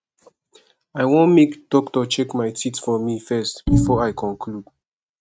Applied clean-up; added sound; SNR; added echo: neural mask model RNNoise.